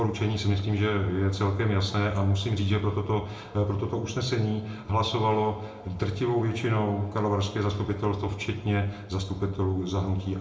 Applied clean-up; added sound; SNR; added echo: none; none; none; reverberation time 0.6 s.